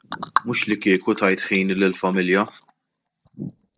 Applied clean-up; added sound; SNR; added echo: neural mask model DeepFilterNet 3.